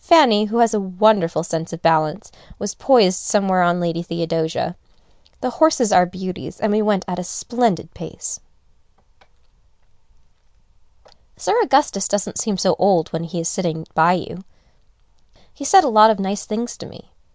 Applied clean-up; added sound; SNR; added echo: none; none; none; none.